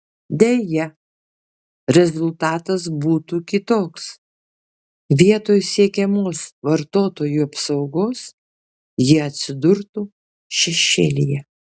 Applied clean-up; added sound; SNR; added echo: none; none; none; none.